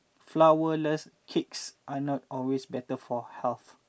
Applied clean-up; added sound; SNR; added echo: none; none; none; none.